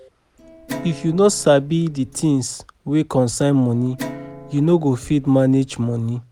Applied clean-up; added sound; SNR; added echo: none; Guitar; 17 dB; none.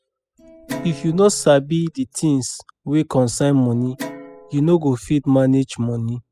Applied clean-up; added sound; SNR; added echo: classical method spectral subtraction.